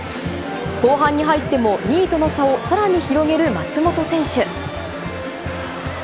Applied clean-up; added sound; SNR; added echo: none; none; none; none.